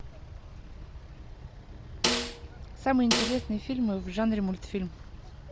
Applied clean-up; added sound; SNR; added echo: none; Snare drum; 1 dB; none.